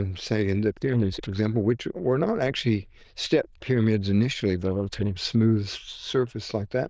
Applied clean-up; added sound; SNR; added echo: neural diffusion model UNIVERSE++.